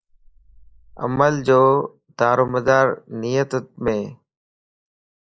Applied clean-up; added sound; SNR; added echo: neural mask model Resemble Enhance denoiser.